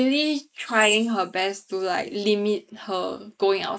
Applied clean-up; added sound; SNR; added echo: neural mask model Resemble Enhance denoiser.